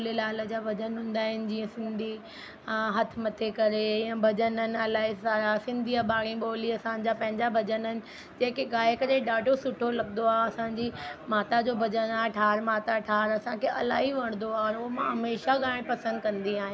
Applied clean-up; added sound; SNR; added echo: none; none; none; none.